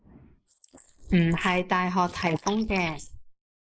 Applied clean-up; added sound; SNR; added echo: neural mask model Resemble Enhance denoiser.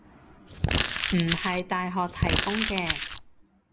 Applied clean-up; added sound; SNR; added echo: none; Crumpling, crinkling; -3 dB; none.